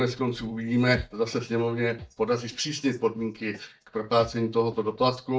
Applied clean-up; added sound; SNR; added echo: neural mask model DeepFilterNet 3.